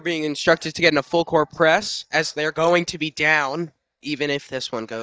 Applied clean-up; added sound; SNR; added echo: neural mask model DeepFilterNet 3.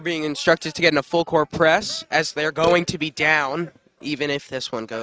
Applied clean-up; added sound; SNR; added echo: neural mask model RNNoise.